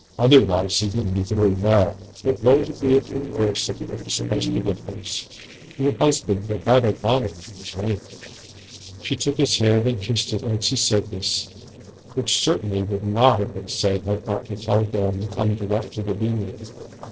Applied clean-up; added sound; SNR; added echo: neural separator model SepFormer DNS4.